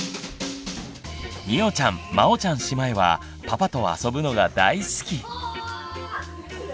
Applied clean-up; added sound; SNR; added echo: none; none; none; none.